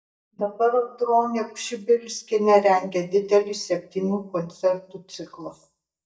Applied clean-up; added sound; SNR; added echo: neural mask model DeepFilterNet 3.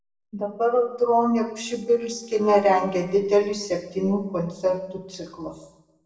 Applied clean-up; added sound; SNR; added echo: neural separator model SepFormer DNS4.